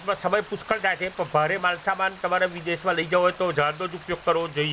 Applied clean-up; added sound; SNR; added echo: none; Stream; 19 dB; none.